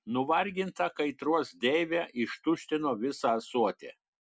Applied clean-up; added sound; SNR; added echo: none; none; none; none.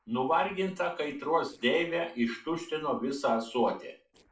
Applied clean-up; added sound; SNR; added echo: neural separator model SepFormer DNS4.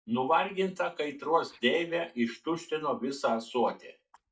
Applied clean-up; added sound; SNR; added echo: neural mask model DeepFilterNet 3.